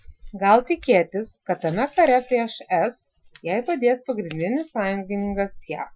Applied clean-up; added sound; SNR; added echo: classical method Wiener filter.